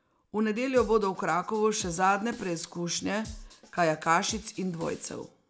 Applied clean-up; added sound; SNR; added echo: none; Drum kit; 19 dB; none.